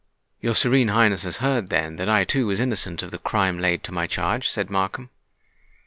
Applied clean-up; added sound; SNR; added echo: none; none; none; none.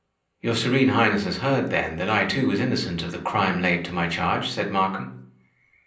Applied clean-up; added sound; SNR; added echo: none; none; none; reverberation time 0.6 s.